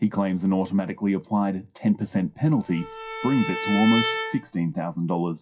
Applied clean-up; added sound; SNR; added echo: classical method WPE with log-MMSE.